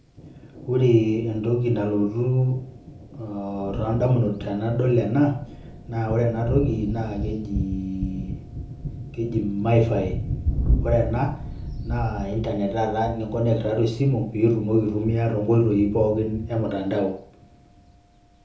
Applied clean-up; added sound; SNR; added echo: none; Thunder; 8 dB; reverberation time 1.0 s.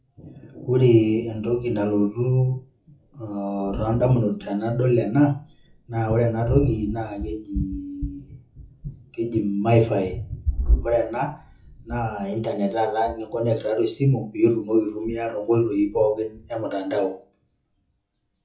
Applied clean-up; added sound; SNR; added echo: classical method WPE with log-MMSE.